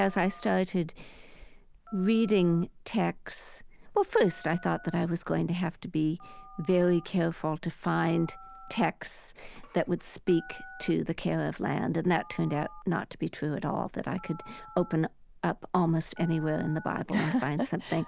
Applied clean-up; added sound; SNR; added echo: none; Telephone; 19 dB; none.